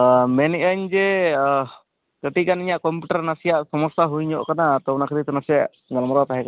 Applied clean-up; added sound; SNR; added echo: none; none; none; none.